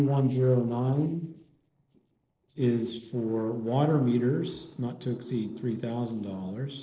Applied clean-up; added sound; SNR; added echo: neural separator model SepFormer DNS4.